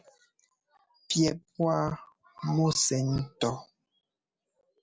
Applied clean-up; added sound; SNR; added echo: none; none; none; none.